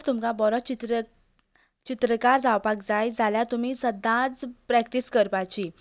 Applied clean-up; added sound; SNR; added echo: none; none; none; none.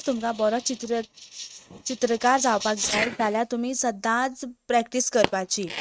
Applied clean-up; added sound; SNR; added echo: neural mask model RNNoise.